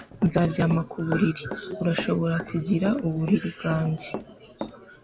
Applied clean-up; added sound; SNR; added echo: none; Run; 13 dB; none.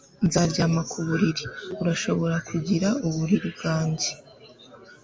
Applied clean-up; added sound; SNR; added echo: none; none; none; none.